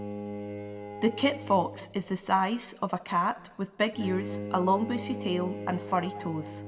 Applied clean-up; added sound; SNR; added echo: none; Bowed string instrument; 10 dB; reverberation time 0.9 s.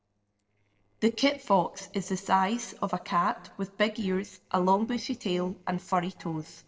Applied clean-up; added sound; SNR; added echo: neural separator model SepFormer DNS4.